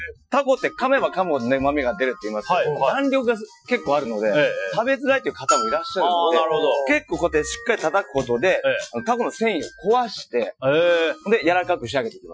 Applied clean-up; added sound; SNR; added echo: classical method Wiener filter.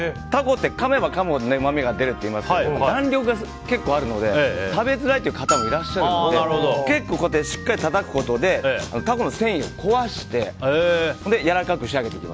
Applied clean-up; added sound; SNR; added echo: none; Bell; 9 dB; none.